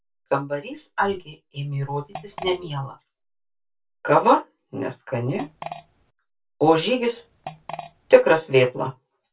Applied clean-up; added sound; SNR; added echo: none; Fart; 15 dB; reverberation time 0.2 s.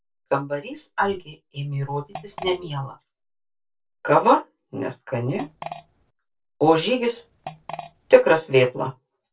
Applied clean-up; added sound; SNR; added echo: neural separator model SepFormer DNS4.